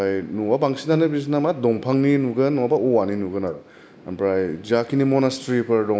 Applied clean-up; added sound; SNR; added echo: neural mask model Resemble Enhance denoiser.